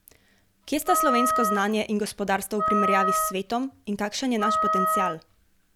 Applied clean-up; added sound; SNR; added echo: none; Wind instrument, woodwind instrument; 0 dB; none.